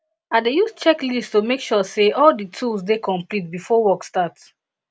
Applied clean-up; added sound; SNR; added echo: none; none; none; none.